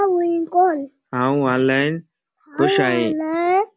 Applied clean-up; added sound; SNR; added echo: none; none; none; none.